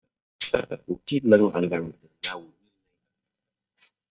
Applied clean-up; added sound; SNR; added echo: neural mask model DeepFilterNet 3.